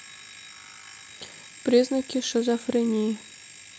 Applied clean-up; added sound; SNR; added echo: none; Alarm; 18 dB; none.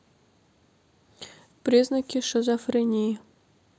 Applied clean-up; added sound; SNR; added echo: none; none; none; none.